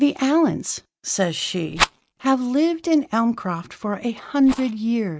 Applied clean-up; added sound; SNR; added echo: neural mask model RNNoise.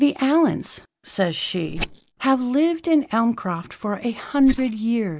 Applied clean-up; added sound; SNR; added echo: neural mask model Resemble Enhance denoiser.